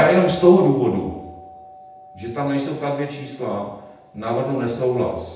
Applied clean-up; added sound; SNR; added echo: none; Doorbell; 19 dB; reverberation time 0.8 s.